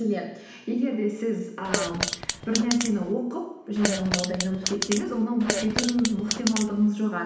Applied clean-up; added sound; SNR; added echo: none; Fart; 4 dB; reverberation time 0.8 s.